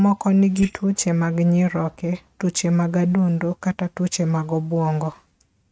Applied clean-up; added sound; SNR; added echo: neural mask model RNNoise.